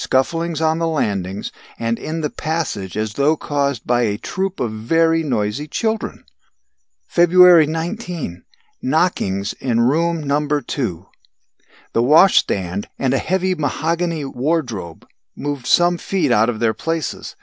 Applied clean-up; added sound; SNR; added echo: none; none; none; none.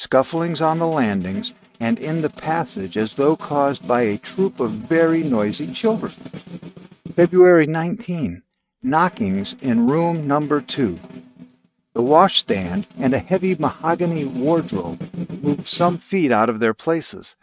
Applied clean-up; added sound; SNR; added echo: neural mask model RNNoise.